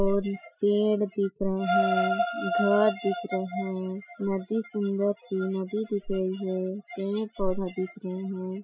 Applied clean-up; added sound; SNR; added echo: classical method Wiener filter.